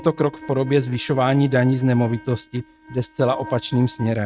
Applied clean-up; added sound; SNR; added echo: neural mask model RNNoise.